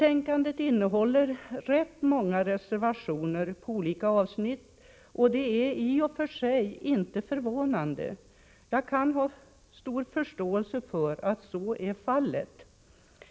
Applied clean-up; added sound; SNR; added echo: none; none; none; none.